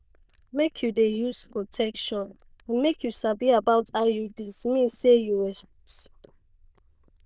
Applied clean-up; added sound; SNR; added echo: neural diffusion model UNIVERSE++.